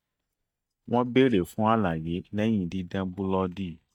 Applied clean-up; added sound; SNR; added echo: neural mask model DeepFilterNet 3.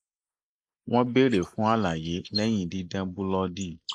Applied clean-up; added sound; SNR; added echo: neural mask model Resemble Enhance denoiser.